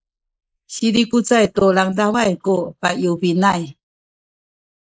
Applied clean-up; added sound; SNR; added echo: neural mask model Resemble Enhance denoiser.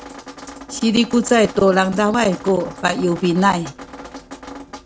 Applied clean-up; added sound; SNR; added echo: none; Drip; 16 dB; none.